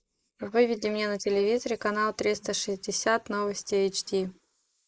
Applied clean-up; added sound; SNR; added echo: neural mask model Resemble Enhance denoiser.